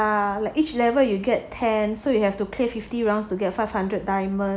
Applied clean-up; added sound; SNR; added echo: none; none; none; none.